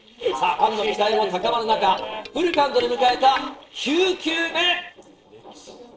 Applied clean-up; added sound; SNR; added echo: neural separator model SepFormer DNS4.